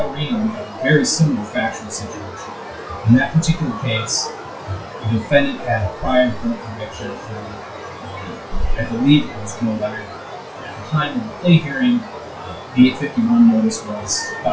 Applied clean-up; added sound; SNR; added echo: classical method WPE with log-MMSE.